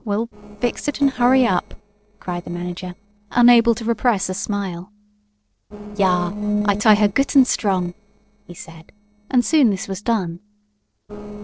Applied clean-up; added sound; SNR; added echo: neural separator model SepFormer DNS4.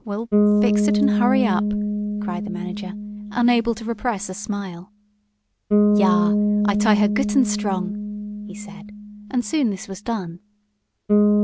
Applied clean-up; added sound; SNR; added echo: none; Bass guitar; -3 dB; none.